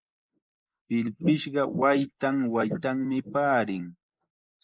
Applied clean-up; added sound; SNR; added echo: neural mask model Resemble Enhance denoiser.